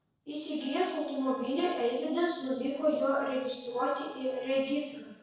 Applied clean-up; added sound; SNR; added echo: neural separator model SepFormer DNS4.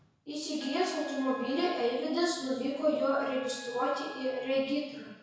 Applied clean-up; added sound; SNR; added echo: none; Wind instrument, woodwind instrument; 18 dB; reverberation time 1.0 s.